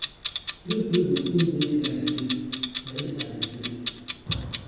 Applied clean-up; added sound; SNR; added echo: none; Clock; 3 dB; reverberation time 2.0 s.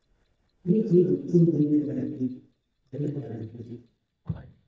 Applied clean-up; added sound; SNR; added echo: neural mask model DeepFilterNet 3.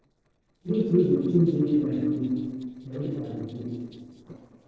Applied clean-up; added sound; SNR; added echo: neural separator model SepFormer DNS4.